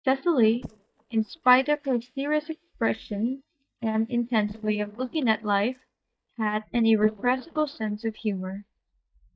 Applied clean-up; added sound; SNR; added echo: neural mask model DeepFilterNet 3.